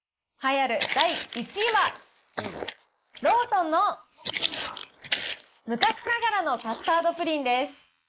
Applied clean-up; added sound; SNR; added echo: neural mask model Resemble Enhance denoiser.